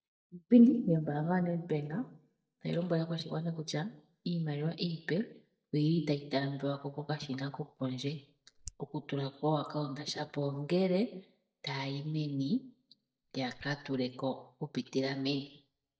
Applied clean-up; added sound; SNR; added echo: neural mask model DeepFilterNet 3.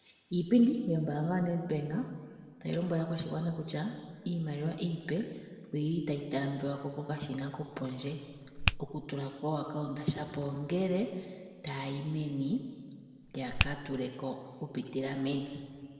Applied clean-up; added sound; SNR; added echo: none; Finger snapping; -2 dB; reverberation time 1.8 s.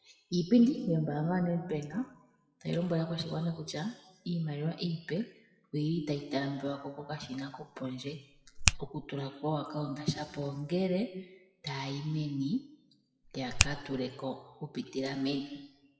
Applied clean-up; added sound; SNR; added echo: classical method WPE with log-MMSE.